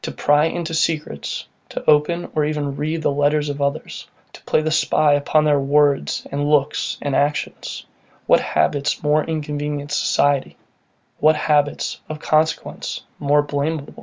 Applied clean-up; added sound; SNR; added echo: none; none; none; none.